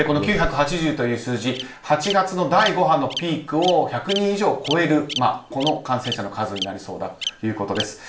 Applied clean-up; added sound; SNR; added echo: none; Bird vocalization, bird call, bird song; 11 dB; reverberation time 0.4 s.